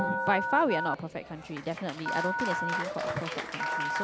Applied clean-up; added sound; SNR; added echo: none; Telephone + Applause; 0 dB; none.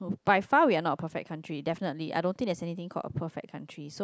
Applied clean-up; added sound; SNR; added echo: none; none; none; none.